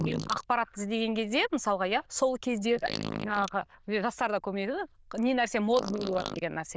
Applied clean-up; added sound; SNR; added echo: neural diffusion model UNIVERSE++.